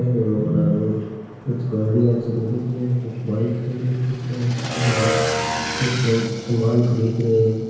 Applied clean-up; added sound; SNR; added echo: none; Motorcycle / Engine; 9 dB; reverberation time 1.0 s.